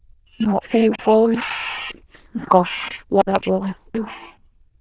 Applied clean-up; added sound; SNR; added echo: neural diffusion model UNIVERSE++.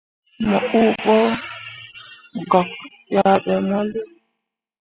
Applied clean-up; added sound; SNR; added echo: classical method spectral subtraction.